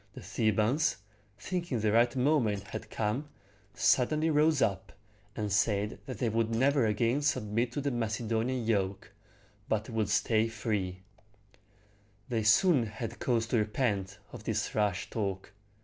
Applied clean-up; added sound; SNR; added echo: neural separator model SepFormer DNS4.